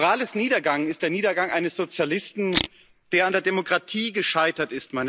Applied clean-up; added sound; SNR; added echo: neural mask model Resemble Enhance denoiser.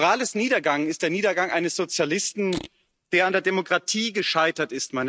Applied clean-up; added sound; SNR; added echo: neural mask model RNNoise.